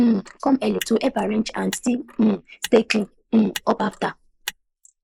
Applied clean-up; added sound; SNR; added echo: neural mask model Resemble Enhance denoiser.